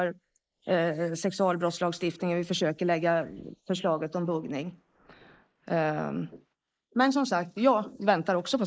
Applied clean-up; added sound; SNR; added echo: neural mask model Resemble Enhance denoiser.